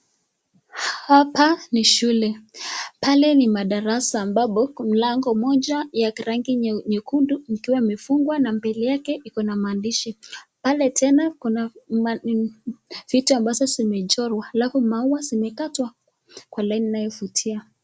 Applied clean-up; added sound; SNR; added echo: none; none; none; none.